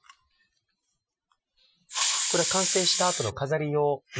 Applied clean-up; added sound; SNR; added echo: classical method Wiener filter.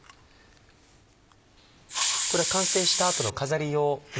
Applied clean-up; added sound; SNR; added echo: none; Hiss; -3 dB; none.